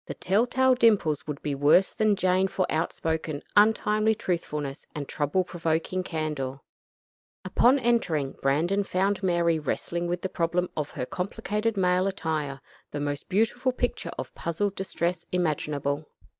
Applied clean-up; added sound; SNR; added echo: none; none; none; none.